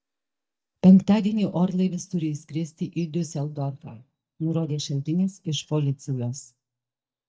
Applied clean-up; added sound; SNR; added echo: neural mask model DeepFilterNet 3.